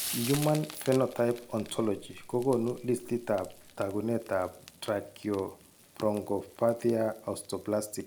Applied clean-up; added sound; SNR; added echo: none; Frying (food); 15 dB; none.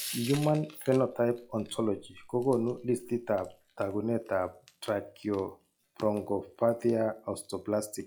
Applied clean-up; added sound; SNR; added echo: classical method log-MMSE.